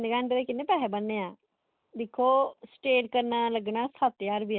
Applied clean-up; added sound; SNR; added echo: none; none; none; none.